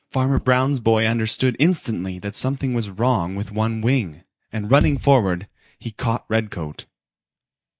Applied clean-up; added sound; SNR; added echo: neural mask model DeepFilterNet 3.